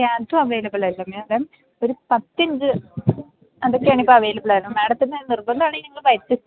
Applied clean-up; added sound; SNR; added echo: none; none; none; none.